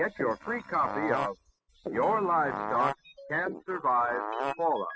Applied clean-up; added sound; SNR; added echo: classical method spectral subtraction.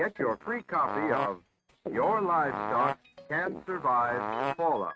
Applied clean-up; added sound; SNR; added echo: neural mask model RNNoise.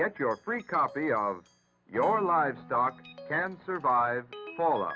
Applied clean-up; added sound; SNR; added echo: none; none; none; none.